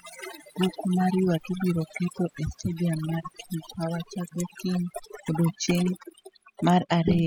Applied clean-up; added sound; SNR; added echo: classical method spectral subtraction.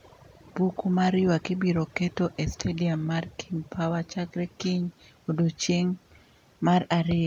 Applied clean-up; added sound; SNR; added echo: none; none; none; none.